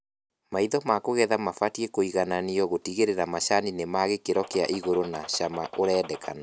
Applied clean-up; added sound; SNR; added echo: none; Gunshot, gunfire; 16 dB; none.